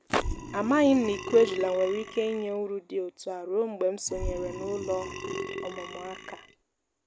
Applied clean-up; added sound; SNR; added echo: none; Burping, eructation; 9 dB; none.